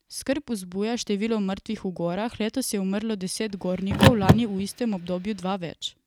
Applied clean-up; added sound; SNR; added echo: none; Car; -2 dB; none.